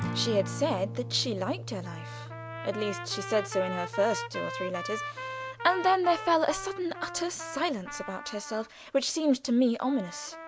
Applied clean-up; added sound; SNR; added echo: none; Trumpet + Acoustic guitar; 9 dB; none.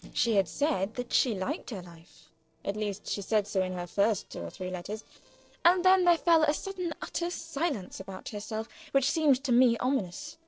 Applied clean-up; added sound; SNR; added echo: neural separator model SepFormer DNS4.